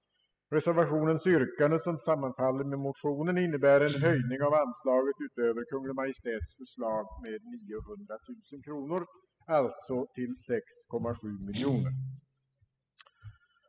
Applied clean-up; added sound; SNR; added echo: classical method spectral subtraction.